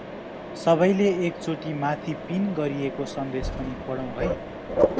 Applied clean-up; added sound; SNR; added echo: none; Mechanisms; 4 dB; none.